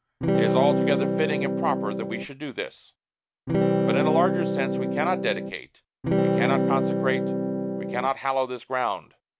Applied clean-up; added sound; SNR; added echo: none; Electric guitar / Strum; -5 dB; none.